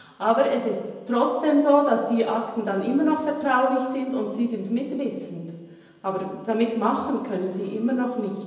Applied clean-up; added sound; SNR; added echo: none; none; none; reverberation time 1.0 s.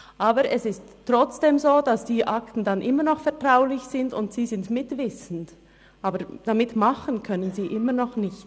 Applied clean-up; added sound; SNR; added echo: none; none; none; none.